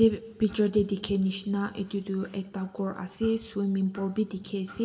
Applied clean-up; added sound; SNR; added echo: none; none; none; reverberation time 1.6 s.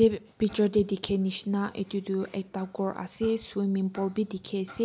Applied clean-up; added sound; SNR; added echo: none; none; none; none.